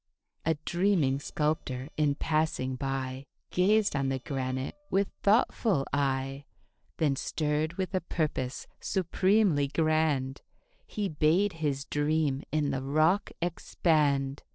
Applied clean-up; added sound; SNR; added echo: neural separator model SepFormer DNS4.